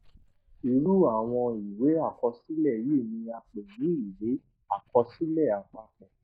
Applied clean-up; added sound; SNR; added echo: neural mask model DeepFilterNet 3.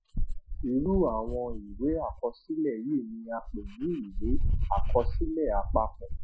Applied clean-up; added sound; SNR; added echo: classical method spectral subtraction.